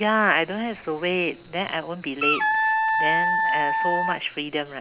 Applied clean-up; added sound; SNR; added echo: none; Wind instrument, woodwind instrument; -3 dB; none.